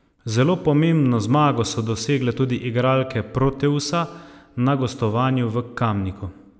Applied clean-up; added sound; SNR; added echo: none; none; none; none.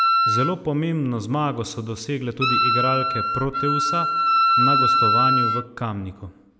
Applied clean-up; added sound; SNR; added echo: none; Wind instrument, woodwind instrument; -4 dB; none.